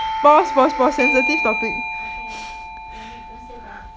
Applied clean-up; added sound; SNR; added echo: none; Doorbell; 4 dB; none.